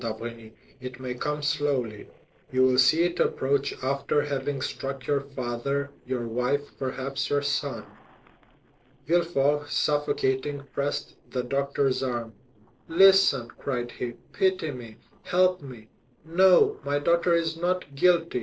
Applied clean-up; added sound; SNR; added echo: neural separator model SepFormer DNS4.